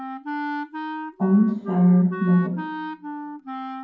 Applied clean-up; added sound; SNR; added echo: none; Wind instrument, woodwind instrument; 9 dB; reverberation time 0.9 s.